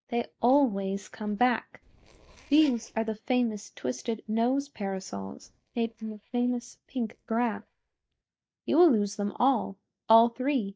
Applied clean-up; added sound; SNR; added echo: neural mask model DeepFilterNet 3.